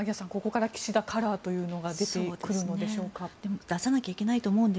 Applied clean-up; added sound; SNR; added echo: none; none; none; none.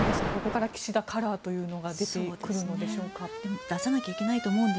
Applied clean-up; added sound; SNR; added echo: none; Alarm; 6 dB; none.